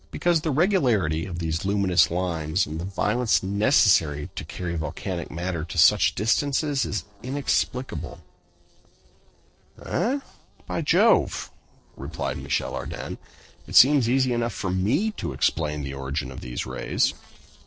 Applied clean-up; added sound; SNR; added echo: neural separator model SepFormer DNS4.